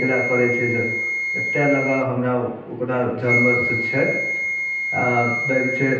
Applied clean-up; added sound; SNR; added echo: none; Wind instrument, woodwind instrument; 2 dB; reverberation time 0.9 s.